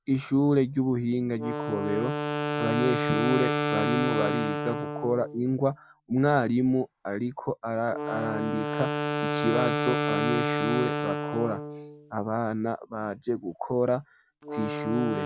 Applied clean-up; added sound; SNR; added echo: none; Wind instrument, woodwind instrument; 3 dB; none.